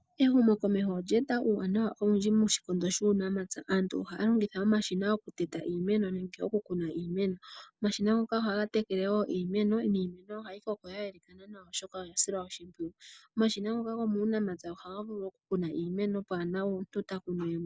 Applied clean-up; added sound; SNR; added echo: none; none; none; none.